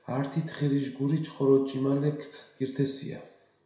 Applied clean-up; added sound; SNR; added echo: none; none; none; reverberation time 0.6 s.